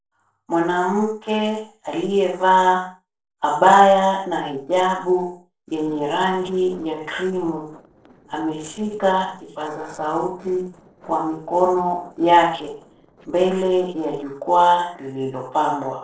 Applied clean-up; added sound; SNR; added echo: neural separator model SepFormer DNS4.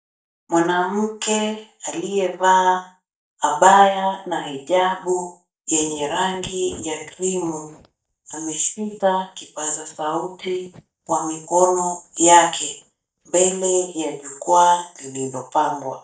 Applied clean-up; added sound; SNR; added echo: neural mask model DeepFilterNet 3.